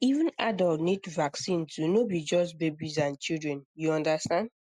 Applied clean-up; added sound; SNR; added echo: none; none; none; none.